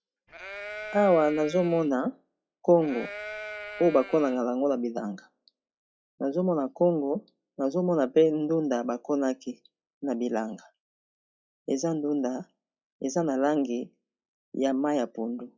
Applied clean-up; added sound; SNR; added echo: classical method log-MMSE.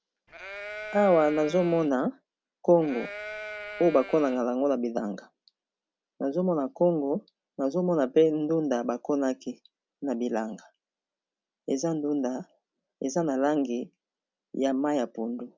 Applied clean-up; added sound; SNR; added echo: none; Livestock, farm animals, working animals; 12 dB; none.